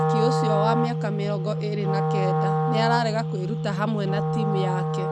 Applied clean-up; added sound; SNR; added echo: none; Wind instrument, woodwind instrument; -4 dB; none.